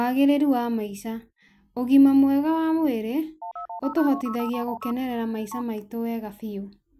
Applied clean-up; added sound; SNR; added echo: none; Telephone; 13 dB; none.